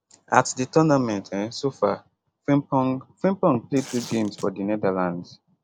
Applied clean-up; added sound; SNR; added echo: none; Tearing; 17 dB; none.